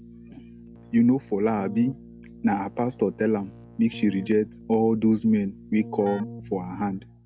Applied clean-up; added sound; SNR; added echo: none; Keyboard (musical); 17 dB; none.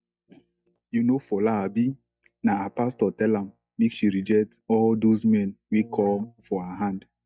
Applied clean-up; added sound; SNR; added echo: neural mask model DeepFilterNet 3.